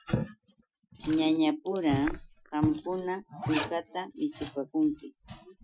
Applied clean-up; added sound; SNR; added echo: classical method Wiener filter.